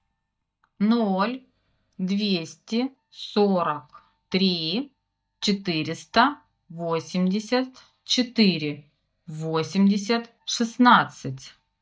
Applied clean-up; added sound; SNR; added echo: neural mask model DeepFilterNet 3.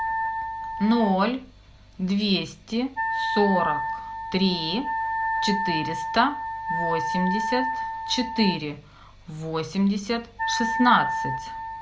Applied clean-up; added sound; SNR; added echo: none; Wind instrument, woodwind instrument; 3 dB; none.